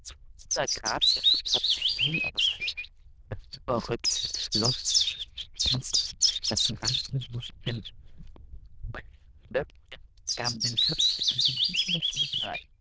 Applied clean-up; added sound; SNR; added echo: neural diffusion model UNIVERSE++.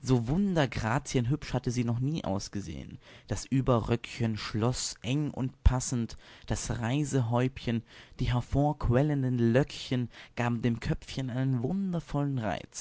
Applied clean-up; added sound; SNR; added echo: none; none; none; none.